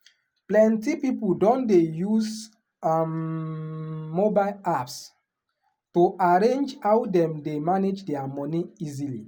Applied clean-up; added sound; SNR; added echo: none; none; none; none.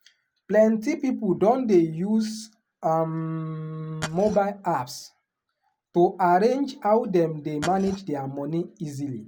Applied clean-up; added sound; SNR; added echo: none; Glass; 11 dB; none.